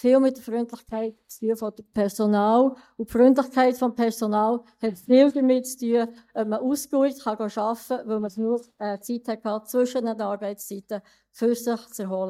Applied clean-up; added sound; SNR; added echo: neural mask model DeepFilterNet 3.